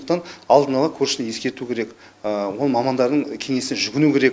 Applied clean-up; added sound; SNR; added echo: none; none; none; none.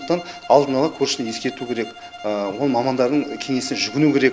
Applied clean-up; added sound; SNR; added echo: none; Bowed string instrument; 17 dB; none.